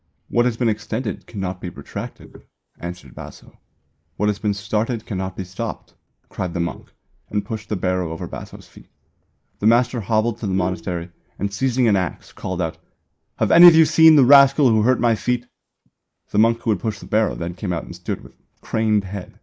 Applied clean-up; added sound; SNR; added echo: neural mask model Resemble Enhance denoiser.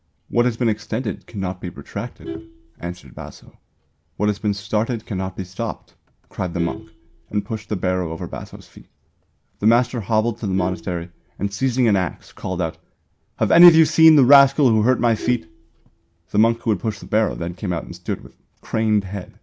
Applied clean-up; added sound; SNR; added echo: none; Vehicle horn, car horn, honking; 20 dB; none.